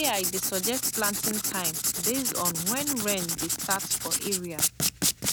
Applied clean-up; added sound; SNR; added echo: none; Writing; -4 dB; none.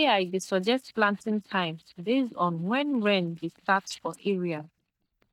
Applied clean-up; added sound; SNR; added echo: neural mask model DeepFilterNet 3.